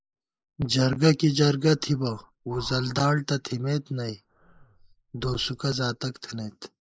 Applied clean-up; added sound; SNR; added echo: neural mask model Resemble Enhance denoiser.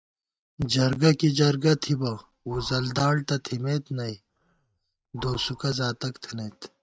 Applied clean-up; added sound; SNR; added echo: neural mask model RNNoise.